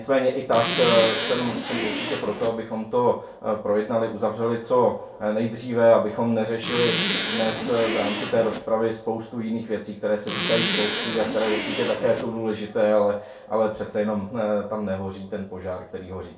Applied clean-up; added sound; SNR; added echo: none; Zipper (clothing); 2 dB; reverberation time 0.3 s.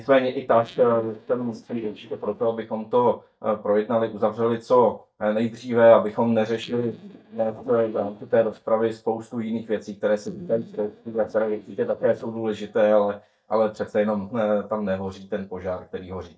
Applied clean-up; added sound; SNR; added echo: neural mask model DeepFilterNet 3.